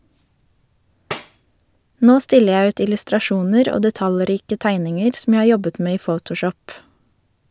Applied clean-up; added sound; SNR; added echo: none; Tambourine; 11 dB; none.